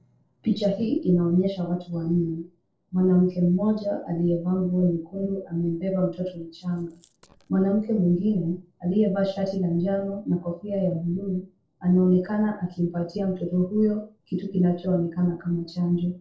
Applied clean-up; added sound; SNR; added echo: neural separator model SepFormer DNS4.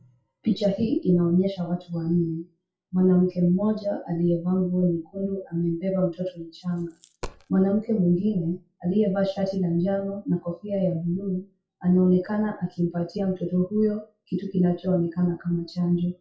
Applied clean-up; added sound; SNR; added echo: classical method WPE with log-MMSE.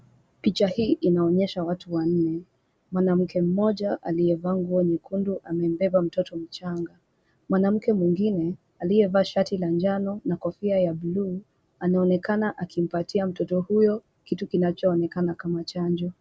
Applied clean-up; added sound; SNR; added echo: none; none; none; none.